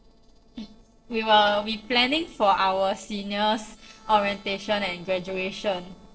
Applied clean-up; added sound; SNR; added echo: neural separator model SepFormer DNS4.